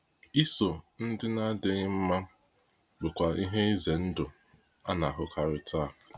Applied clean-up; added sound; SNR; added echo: none; none; none; none.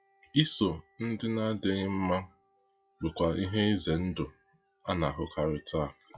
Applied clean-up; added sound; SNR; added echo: classical method log-MMSE.